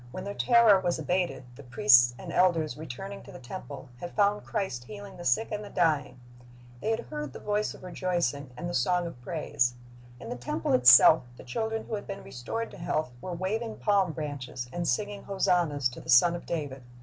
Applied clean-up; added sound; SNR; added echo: none; none; none; none.